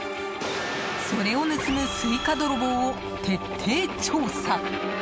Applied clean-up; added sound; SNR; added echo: none; none; none; none.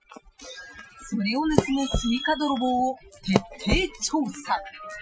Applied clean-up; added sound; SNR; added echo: classical method Wiener filter.